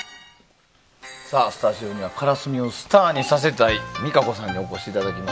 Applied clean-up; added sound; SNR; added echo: none; none; none; none.